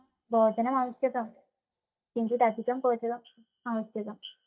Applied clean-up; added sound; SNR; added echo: neural mask model DeepFilterNet 3.